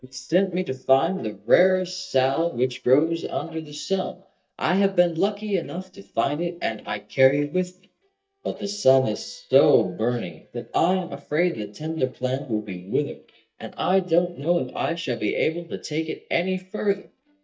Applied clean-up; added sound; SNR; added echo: neural mask model DeepFilterNet 3.